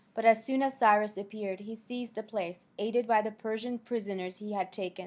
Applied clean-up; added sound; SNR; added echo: none; none; none; none.